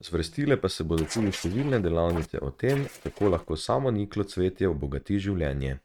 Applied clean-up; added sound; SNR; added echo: neural mask model RNNoise.